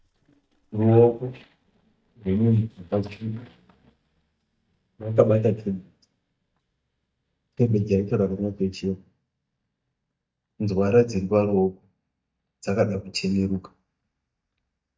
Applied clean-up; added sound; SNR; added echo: neural mask model DeepFilterNet 3.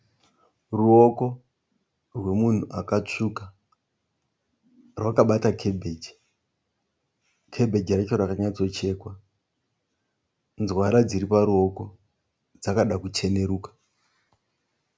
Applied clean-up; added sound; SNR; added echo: none; none; none; none.